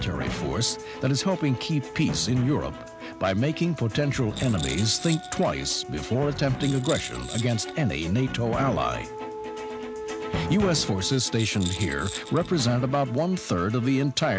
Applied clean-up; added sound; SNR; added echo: none; Rattle; 15 dB; none.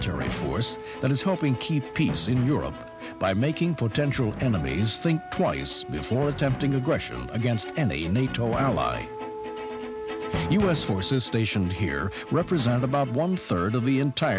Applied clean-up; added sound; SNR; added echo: none; none; none; none.